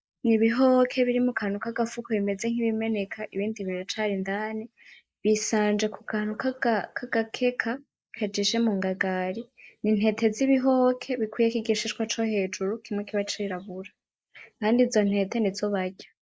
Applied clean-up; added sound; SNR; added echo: neural mask model Resemble Enhance denoiser.